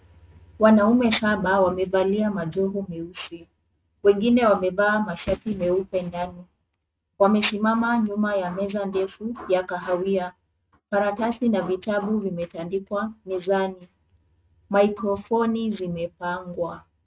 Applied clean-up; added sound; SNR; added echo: neural mask model RNNoise.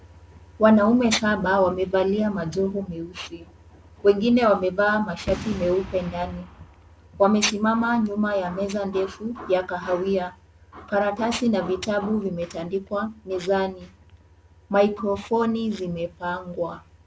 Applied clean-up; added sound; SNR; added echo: none; Boom; 15 dB; none.